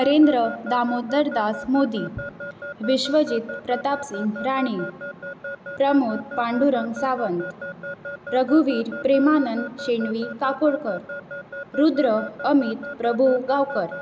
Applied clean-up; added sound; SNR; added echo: none; Alarm / Keyboard (musical); 13 dB; none.